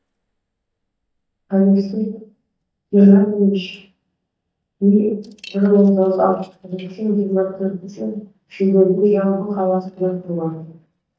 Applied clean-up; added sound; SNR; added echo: neural mask model DeepFilterNet 3.